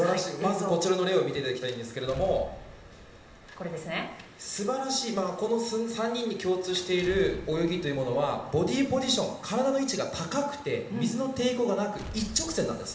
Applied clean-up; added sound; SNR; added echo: none; Explosion; 19 dB; reverberation time 0.9 s.